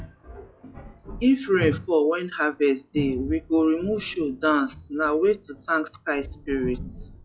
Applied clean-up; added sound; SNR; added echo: classical method log-MMSE.